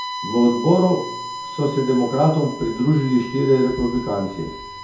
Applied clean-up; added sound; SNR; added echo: none; Bowed string instrument; 13 dB; reverberation time 0.6 s.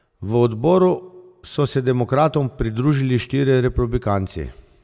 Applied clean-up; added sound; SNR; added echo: none; none; none; none.